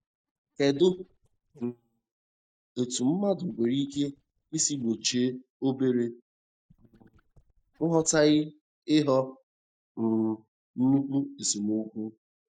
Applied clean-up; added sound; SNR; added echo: neural mask model DeepFilterNet 3.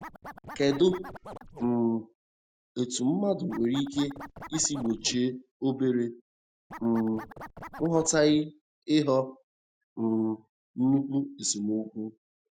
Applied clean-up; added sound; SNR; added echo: none; Scratching (performance technique); 15 dB; none.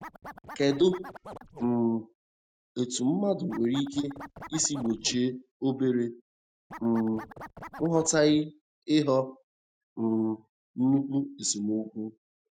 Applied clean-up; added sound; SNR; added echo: neural mask model RNNoise.